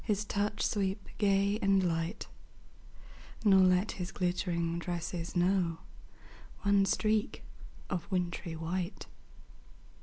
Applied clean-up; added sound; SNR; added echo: none; none; none; none.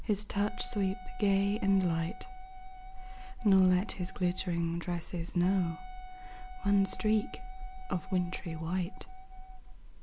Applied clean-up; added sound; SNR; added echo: none; Wind instrument, woodwind instrument; 19 dB; none.